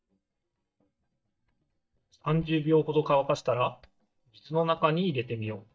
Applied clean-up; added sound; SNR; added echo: neural mask model DeepFilterNet 3.